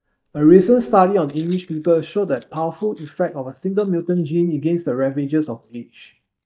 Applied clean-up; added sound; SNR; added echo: neural mask model DeepFilterNet 3.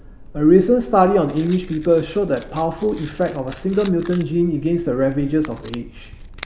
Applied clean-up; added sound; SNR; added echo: none; Tearing; 18 dB; none.